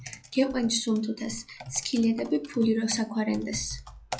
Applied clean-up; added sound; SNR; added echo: classical method log-MMSE.